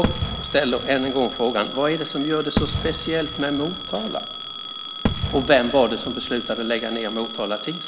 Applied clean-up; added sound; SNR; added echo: none; Telephone + Fireworks; 5 dB; none.